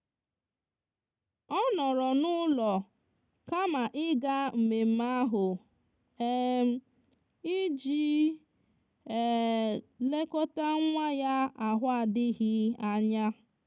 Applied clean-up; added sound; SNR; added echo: none; none; none; none.